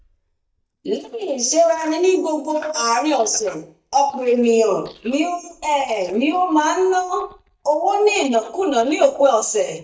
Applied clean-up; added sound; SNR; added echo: neural mask model DeepFilterNet 3.